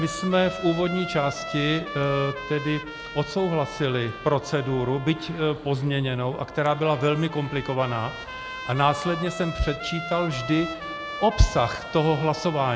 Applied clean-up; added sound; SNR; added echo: none; Trumpet; 11 dB; none.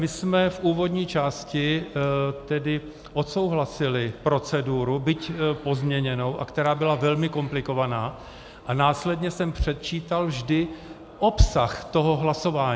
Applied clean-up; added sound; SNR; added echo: none; none; none; none.